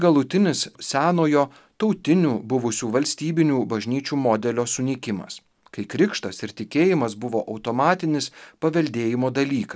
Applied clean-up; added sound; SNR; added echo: none; none; none; none.